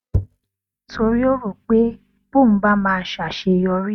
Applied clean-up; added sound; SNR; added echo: neural mask model RNNoise.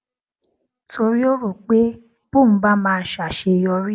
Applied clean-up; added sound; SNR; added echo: none; none; none; none.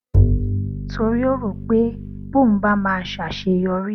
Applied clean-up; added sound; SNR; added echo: none; Bowed string instrument; 2 dB; none.